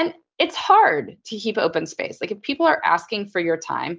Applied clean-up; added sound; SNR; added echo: none; none; none; none.